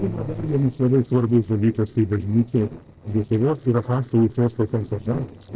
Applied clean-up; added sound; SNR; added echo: neural separator model SepFormer DNS4.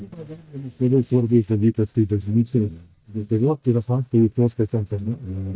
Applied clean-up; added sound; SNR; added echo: neural mask model DeepFilterNet 3.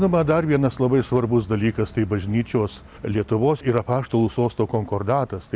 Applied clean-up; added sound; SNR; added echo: none; none; none; none.